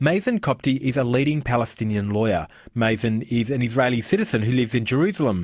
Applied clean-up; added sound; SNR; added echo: none; none; none; none.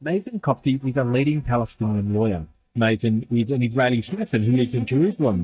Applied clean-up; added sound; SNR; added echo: neural mask model DeepFilterNet 3.